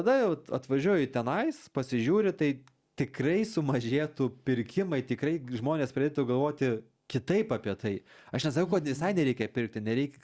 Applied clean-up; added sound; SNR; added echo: none; none; none; none.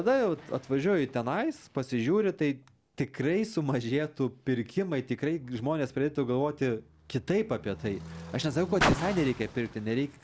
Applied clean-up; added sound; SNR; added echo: none; Car; 10 dB; none.